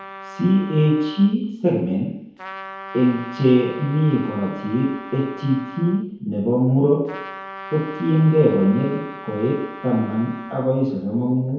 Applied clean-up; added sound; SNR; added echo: none; Trumpet; 16 dB; reverberation time 0.9 s.